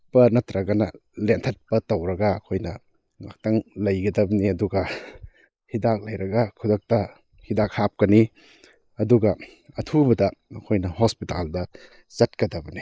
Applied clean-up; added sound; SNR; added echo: neural mask model Resemble Enhance denoiser.